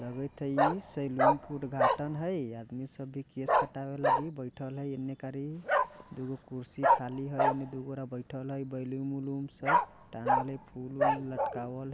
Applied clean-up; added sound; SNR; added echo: none; Bark; -4 dB; none.